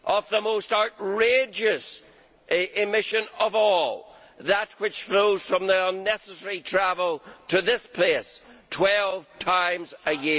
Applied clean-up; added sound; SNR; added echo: none; none; none; none.